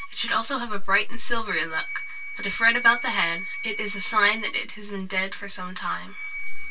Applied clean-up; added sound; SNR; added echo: none; Wind instrument, woodwind instrument; 13 dB; reverberation time 0.1 s.